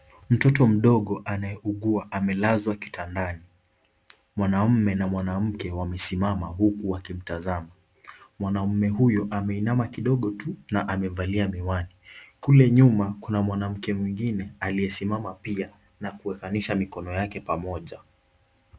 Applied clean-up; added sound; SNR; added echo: none; none; none; none.